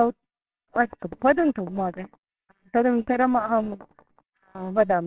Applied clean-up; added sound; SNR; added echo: neural separator model SepFormer WHAMR!.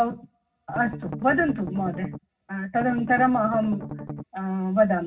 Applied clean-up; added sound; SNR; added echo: none; Strum; 10 dB; reverberation time 0.4 s.